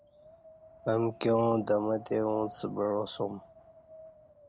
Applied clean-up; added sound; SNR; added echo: none; Wind; 19 dB; none.